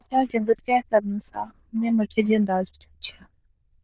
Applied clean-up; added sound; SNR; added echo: neural diffusion model UNIVERSE++.